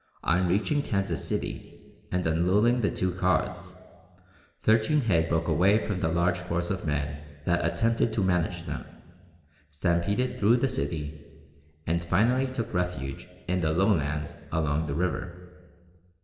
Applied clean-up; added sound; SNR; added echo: none; none; none; reverberation time 1.6 s.